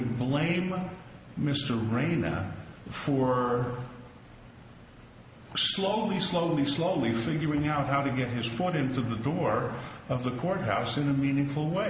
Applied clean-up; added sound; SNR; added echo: none; none; none; none.